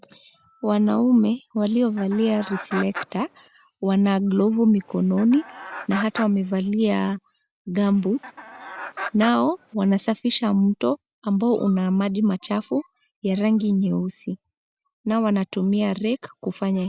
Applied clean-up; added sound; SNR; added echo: none; Chicken, rooster; 14 dB; none.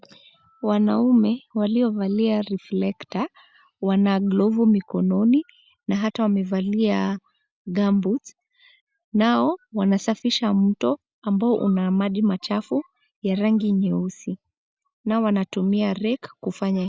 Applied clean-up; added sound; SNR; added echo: none; none; none; none.